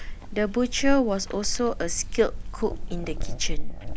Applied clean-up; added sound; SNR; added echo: none; Chewing, mastication; 0 dB; none.